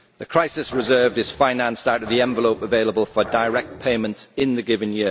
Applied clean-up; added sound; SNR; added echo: none; Growling; 16 dB; none.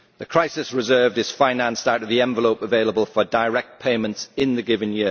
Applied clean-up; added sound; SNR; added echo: none; none; none; none.